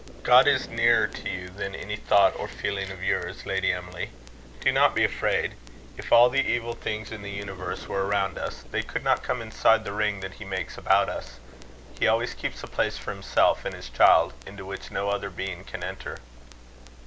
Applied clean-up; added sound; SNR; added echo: none; none; none; none.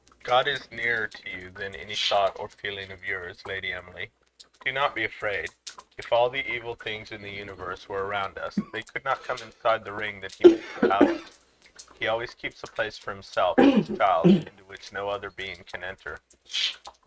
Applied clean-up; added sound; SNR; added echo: neural mask model RNNoise.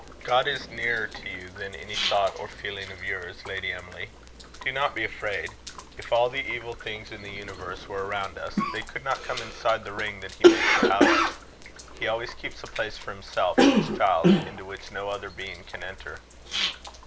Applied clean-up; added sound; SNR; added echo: none; Cough; -2 dB; none.